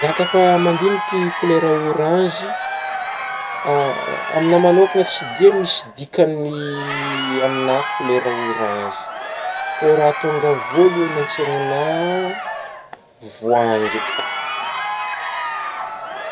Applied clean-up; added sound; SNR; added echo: none; Crowd; 6 dB; none.